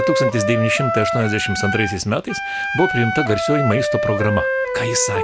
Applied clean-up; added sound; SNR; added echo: none; Wind instrument, woodwind instrument; 1 dB; none.